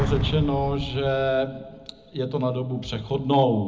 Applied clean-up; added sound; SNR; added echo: none; Explosion; 8 dB; reverberation time 0.4 s.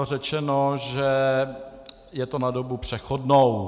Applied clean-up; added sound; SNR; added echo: none; none; none; none.